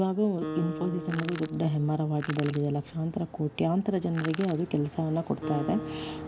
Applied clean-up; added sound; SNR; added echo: none; Crushing + Acoustic guitar; 11 dB; none.